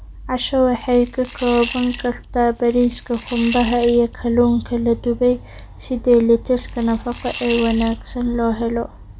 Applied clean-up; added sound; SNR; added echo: none; Coin (dropping) / Glass; 15 dB; none.